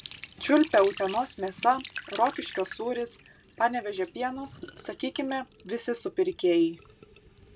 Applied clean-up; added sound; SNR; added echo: none; Trickle, dribble / Sink (filling or washing); 13 dB; none.